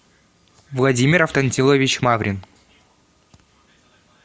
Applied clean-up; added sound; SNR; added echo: none; none; none; none.